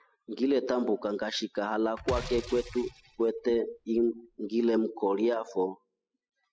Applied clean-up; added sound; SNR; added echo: classical method spectral subtraction.